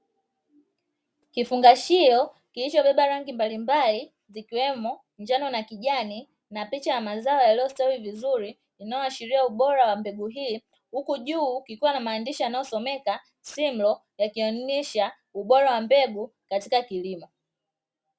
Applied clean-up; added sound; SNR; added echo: none; none; none; none.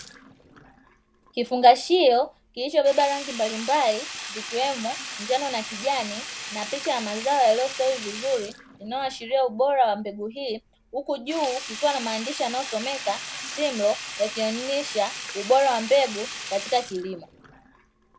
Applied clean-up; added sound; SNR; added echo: none; Sink (filling or washing); 12 dB; none.